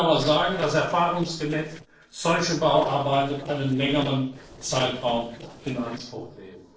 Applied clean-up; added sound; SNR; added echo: neural separator model SepFormer DNS4.